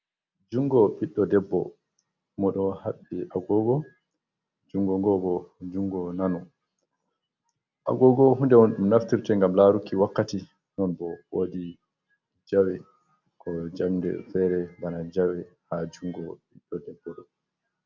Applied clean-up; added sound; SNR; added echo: none; none; none; none.